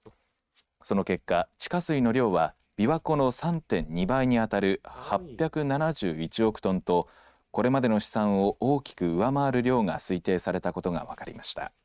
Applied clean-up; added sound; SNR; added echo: neural mask model RNNoise.